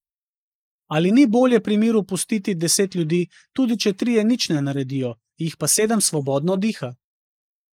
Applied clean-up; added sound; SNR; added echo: neural mask model Resemble Enhance denoiser.